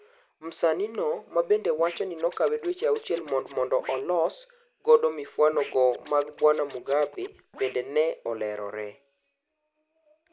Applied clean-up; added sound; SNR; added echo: none; Scratching (performance technique); 18 dB; none.